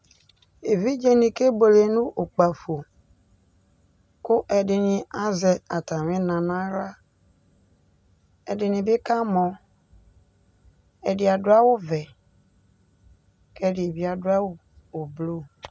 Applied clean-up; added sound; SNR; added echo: none; none; none; none.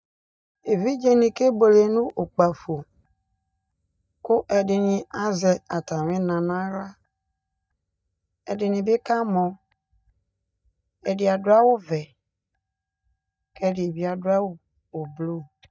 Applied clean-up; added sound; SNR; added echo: neural mask model DeepFilterNet 3.